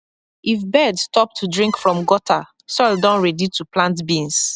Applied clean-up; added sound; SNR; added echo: none; Cupboard open or close; 19 dB; none.